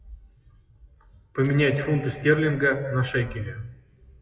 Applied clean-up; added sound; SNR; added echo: classical method WPE with log-MMSE.